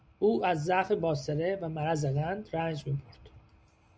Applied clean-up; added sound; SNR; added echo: none; none; none; none.